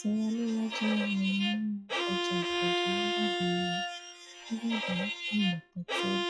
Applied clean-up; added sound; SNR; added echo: classical method log-MMSE.